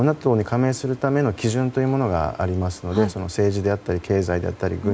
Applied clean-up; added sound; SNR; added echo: none; none; none; none.